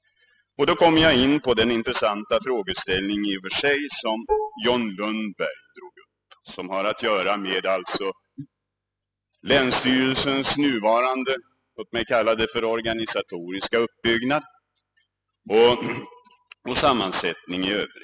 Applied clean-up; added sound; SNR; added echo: classical method spectral subtraction.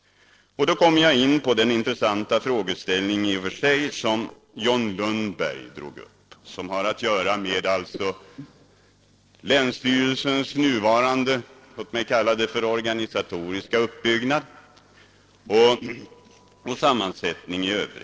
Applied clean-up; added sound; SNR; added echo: neural separator model SepFormer DNS4.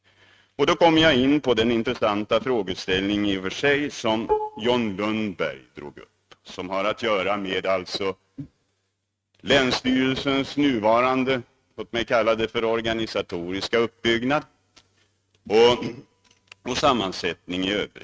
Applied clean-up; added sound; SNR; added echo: neural mask model RNNoise.